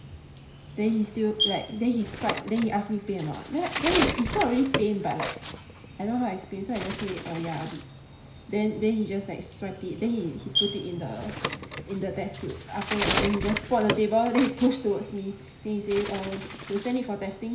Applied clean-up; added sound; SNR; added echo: none; Bird; 5 dB; reverberation time 0.5 s.